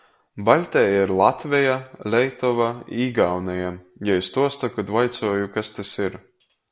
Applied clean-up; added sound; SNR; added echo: none; none; none; none.